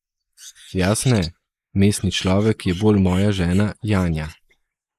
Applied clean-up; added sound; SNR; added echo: neural mask model Resemble Enhance denoiser.